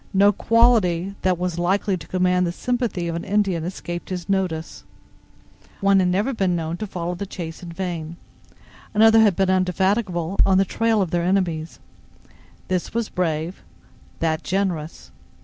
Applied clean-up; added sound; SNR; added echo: none; Bass drum; -3 dB; none.